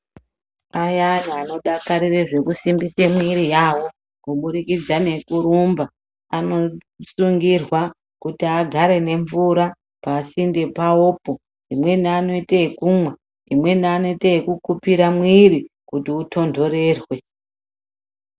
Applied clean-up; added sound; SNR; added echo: none; none; none; none.